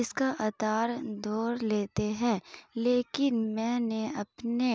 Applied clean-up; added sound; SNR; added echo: none; none; none; none.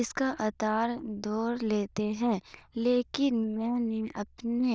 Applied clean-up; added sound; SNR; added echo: neural diffusion model UNIVERSE++.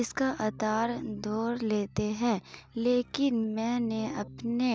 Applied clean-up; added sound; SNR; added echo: none; Keyboard (musical); 20 dB; none.